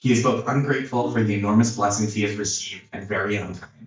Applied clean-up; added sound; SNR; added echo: neural mask model DeepFilterNet 3.